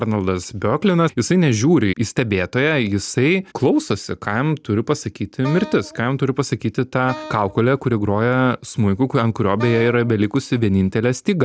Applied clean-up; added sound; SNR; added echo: none; Wind instrument, woodwind instrument; 17 dB; none.